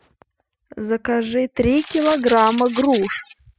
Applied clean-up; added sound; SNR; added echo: classical method spectral subtraction.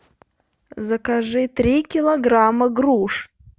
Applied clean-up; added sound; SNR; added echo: none; none; none; none.